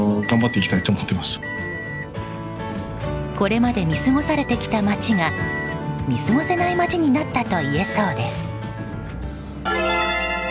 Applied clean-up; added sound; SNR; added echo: none; Motor vehicle (road) / Engine; 11 dB; none.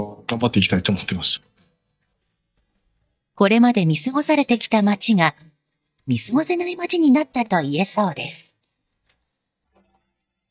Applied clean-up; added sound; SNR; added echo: neural mask model DeepFilterNet 3.